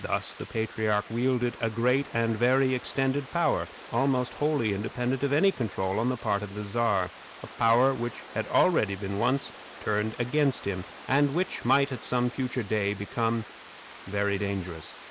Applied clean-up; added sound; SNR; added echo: neural mask model Resemble Enhance denoiser.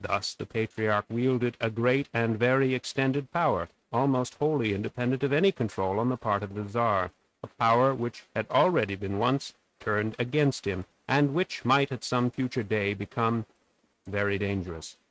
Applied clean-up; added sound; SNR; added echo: neural mask model RNNoise.